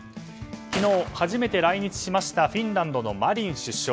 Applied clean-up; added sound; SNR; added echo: none; Gunshot, gunfire; 15 dB; none.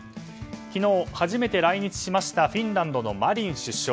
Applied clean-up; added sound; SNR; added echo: none; none; none; none.